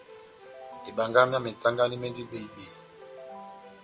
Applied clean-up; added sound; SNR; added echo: none; Keyboard (musical); 17 dB; none.